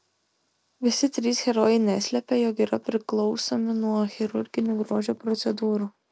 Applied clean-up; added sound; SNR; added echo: none; none; none; none.